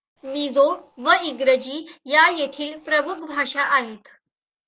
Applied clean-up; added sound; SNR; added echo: neural separator model SepFormer DNS4.